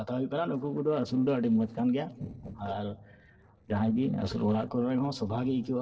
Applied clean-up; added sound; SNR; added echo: neural separator model SepFormer DNS4.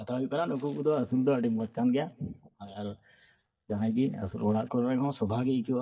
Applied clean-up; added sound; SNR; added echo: neural mask model DeepFilterNet 3.